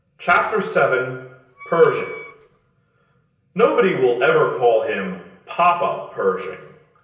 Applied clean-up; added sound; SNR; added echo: none; Wind instrument, woodwind instrument; 19 dB; reverberation time 0.9 s.